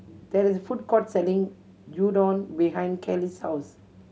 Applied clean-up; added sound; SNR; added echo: none; none; none; none.